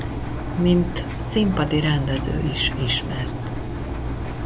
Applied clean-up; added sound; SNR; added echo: none; Engine; 3 dB; none.